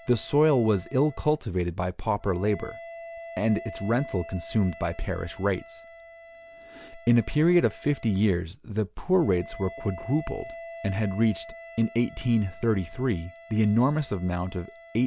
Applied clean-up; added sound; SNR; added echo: none; Wind instrument, woodwind instrument; 18 dB; none.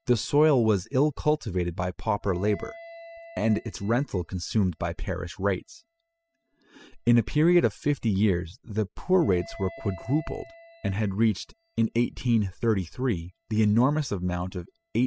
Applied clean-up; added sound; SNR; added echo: classical method spectral subtraction.